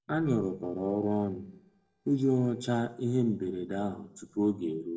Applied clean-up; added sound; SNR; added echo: neural separator model SepFormer DNS4.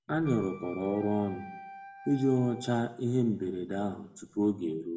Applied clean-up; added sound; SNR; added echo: none; Wind instrument, woodwind instrument; 17 dB; reverberation time 0.7 s.